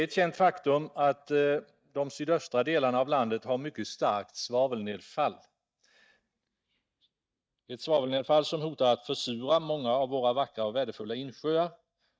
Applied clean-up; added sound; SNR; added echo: neural mask model DeepFilterNet 3.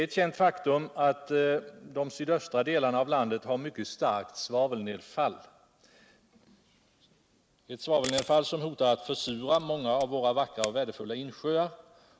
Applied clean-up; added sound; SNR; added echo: none; Camera; 14 dB; none.